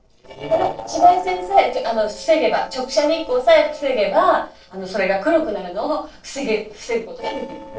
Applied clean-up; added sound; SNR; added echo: neural separator model SepFormer DNS4.